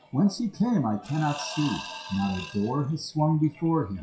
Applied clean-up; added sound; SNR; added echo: classical method WPE with log-MMSE.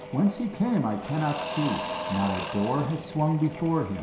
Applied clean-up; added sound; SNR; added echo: none; Engine / Drill / Mechanisms; 8 dB; reverberation time 0.7 s.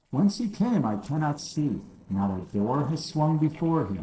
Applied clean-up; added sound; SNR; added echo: neural separator model SepFormer DNS4.